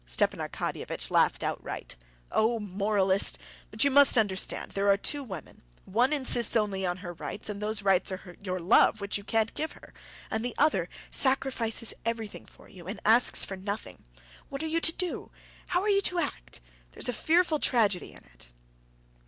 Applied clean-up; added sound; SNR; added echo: none; none; none; none.